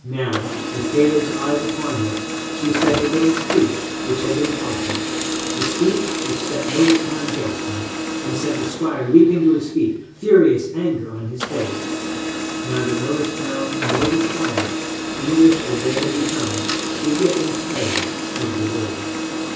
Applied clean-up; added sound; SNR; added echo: none; Printer; 4 dB; reverberation time 0.6 s.